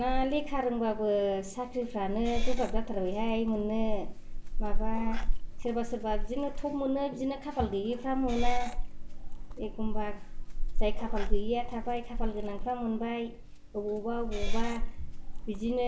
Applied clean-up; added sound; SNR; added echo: none; Meow / Purr; -3 dB; none.